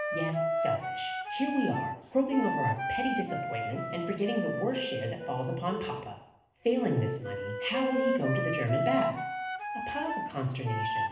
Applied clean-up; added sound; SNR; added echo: none; Wind instrument, woodwind instrument; 2 dB; reverberation time 0.8 s.